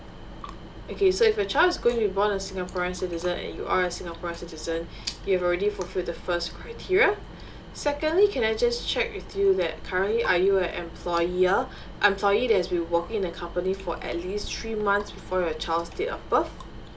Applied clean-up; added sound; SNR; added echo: none; Chewing, mastication; 15 dB; none.